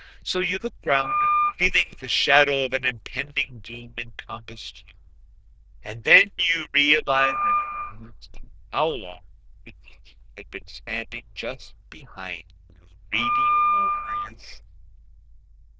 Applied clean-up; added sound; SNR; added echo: neural diffusion model UNIVERSE++.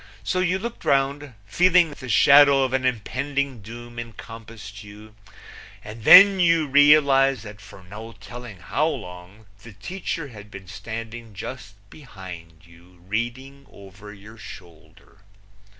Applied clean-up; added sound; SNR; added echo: none; none; none; none.